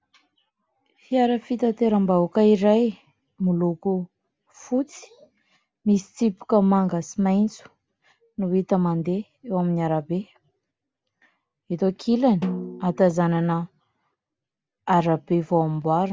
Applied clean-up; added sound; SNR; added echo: none; Snare drum; 10 dB; none.